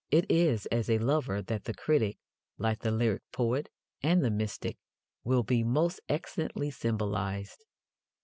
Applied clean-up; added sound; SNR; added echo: none; none; none; none.